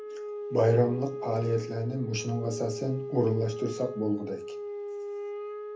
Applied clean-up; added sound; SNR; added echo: none; Wind instrument, woodwind instrument; 7 dB; reverberation time 0.3 s.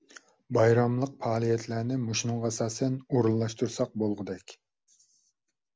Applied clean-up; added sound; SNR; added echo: none; none; none; none.